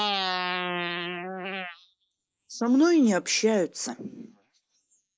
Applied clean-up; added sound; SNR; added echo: neural mask model Resemble Enhance denoiser.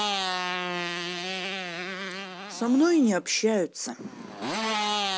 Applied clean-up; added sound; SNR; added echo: none; Motorcycle; 3 dB; none.